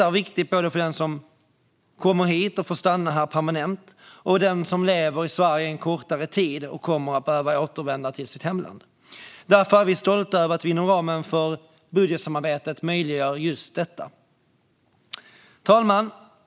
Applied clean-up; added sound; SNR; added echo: none; none; none; none.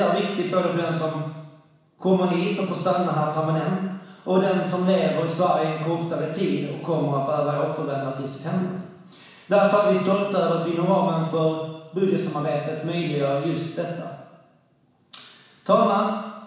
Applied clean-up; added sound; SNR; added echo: none; none; none; reverberation time 1.1 s.